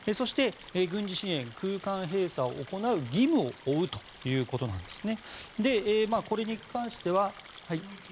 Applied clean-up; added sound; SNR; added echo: none; Stream; 19 dB; none.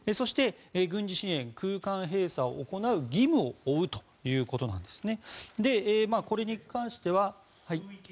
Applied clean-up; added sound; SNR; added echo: none; none; none; none.